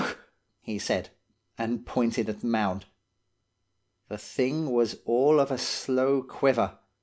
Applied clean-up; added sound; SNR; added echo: none; none; none; none.